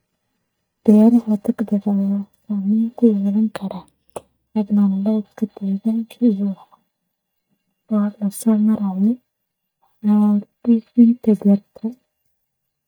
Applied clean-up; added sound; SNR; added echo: neural mask model DeepFilterNet 3.